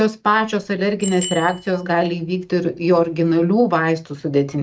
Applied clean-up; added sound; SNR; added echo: none; Bicycle bell; 19 dB; none.